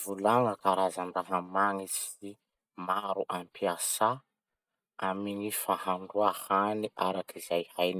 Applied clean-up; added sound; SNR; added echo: neural mask model DeepFilterNet 3.